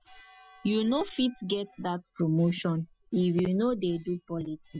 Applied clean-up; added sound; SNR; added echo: classical method spectral subtraction.